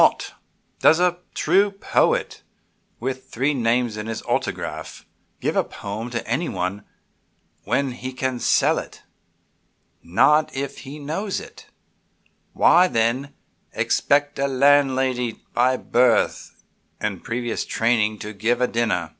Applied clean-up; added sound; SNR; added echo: none; none; none; none.